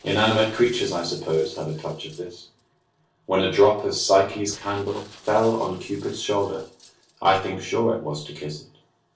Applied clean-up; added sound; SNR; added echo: neural separator model SepFormer DNS4.